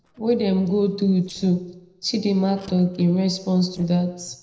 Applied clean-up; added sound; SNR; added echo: neural separator model SepFormer DNS4.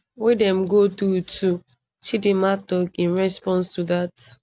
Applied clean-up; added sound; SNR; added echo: none; none; none; none.